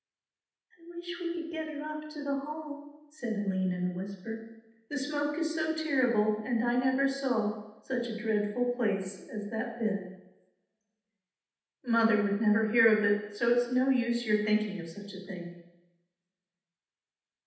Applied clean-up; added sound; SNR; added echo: none; none; none; reverberation time 0.9 s.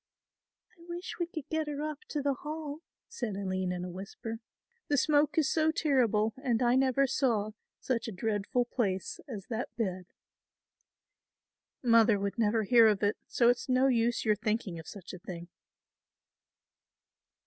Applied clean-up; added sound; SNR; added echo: none; none; none; none.